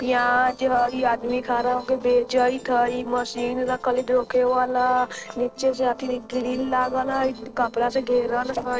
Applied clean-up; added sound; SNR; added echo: neural separator model SepFormer DNS4.